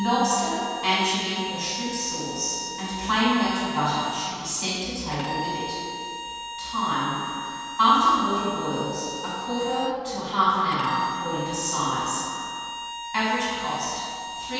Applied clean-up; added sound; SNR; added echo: none; Bowed string instrument; 8 dB; reverberation time 2.1 s.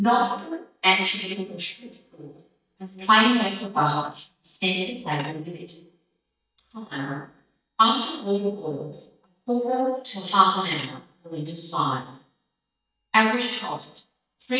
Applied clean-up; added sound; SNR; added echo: neural mask model DeepFilterNet 3.